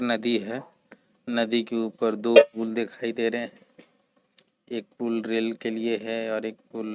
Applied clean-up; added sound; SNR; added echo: neural mask model RNNoise.